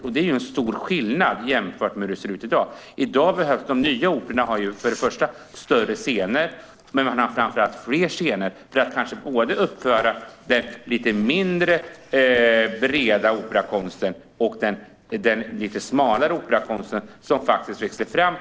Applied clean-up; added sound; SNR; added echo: neural separator model SepFormer DNS4.